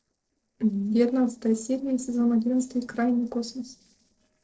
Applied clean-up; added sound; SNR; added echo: neural separator model SepFormer DNS4.